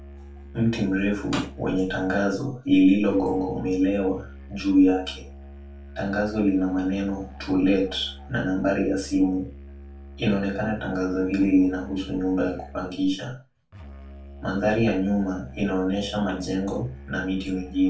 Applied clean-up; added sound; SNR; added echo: none; Musical instrument; 17 dB; reverberation time 0.3 s.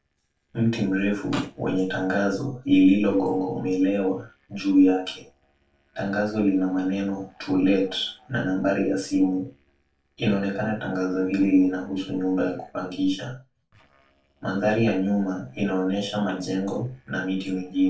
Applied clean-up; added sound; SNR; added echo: neural separator model SepFormer DNS4.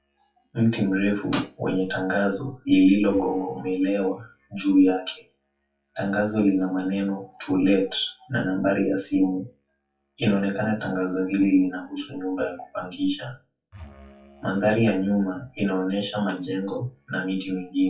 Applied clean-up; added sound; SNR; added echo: classical method WPE with log-MMSE.